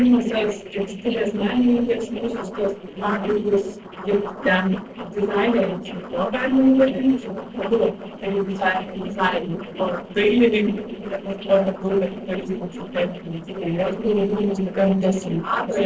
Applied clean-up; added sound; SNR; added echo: neural separator model SepFormer DNS4.